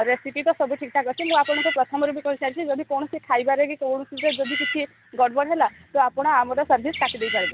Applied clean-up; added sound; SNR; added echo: none; Bird; 4 dB; none.